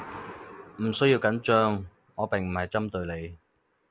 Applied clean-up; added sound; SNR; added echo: none; none; none; none.